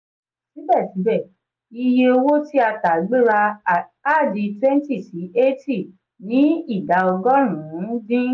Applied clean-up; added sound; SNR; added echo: none; none; none; none.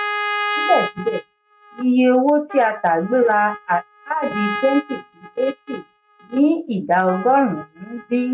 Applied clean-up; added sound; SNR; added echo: neural mask model RNNoise.